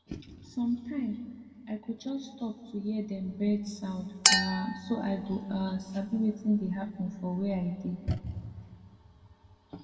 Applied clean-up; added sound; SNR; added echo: none; Chink, clink; -2 dB; reverberation time 1.9 s.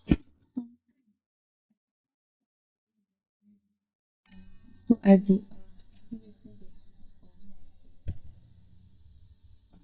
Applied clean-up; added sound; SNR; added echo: neural mask model DeepFilterNet 3.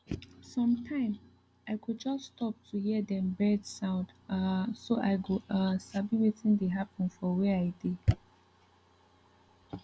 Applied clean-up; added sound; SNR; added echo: none; none; none; none.